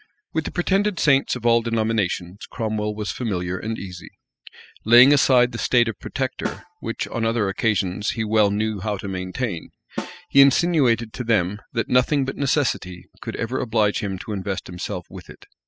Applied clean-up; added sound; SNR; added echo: classical method spectral subtraction.